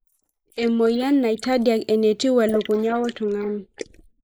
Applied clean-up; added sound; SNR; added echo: neural mask model Resemble Enhance denoiser.